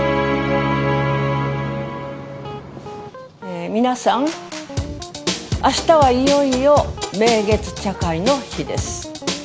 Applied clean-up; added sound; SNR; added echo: none; Guitar; 17 dB; none.